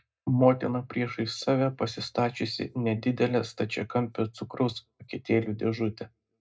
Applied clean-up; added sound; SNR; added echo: none; none; none; reverberation time 0.2 s.